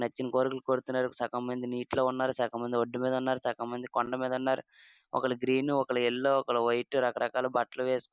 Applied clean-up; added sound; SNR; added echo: neural mask model Resemble Enhance denoiser.